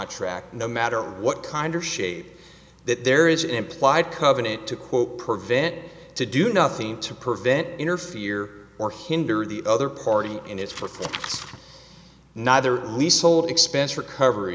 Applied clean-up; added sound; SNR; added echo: none; none; none; none.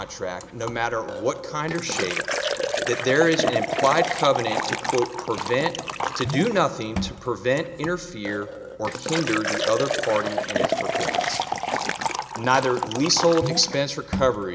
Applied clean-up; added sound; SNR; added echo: none; Liquid; 3 dB; none.